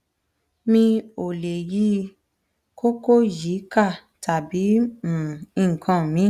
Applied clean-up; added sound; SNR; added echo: none; none; none; none.